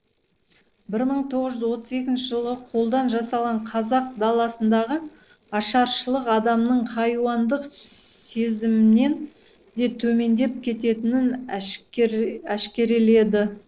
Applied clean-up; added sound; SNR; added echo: neural separator model SepFormer DNS4.